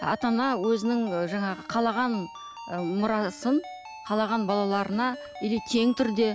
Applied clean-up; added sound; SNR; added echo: none; Ringtone; 15 dB; none.